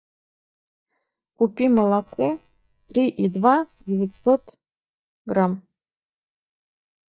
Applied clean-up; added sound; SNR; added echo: neural mask model DeepFilterNet 3.